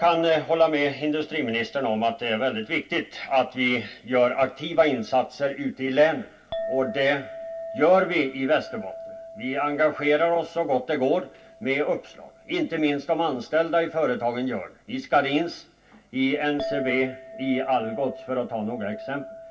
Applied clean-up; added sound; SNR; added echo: none; Chink, clink; 15 dB; reverberation time 0.2 s.